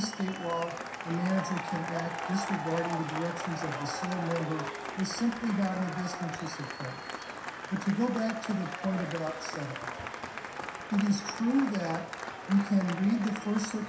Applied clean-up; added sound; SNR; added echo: none; Applause / Cheering; 6 dB; reverberation time 0.7 s.